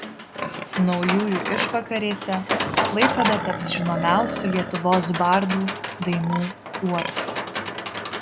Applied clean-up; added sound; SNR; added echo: none; Livestock, farm animals, working animals; 3 dB; none.